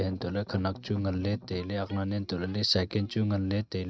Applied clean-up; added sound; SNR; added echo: neural mask model RNNoise.